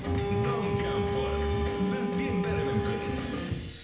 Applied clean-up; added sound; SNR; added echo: none; Bowed string instrument; 2 dB; reverberation time 0.8 s.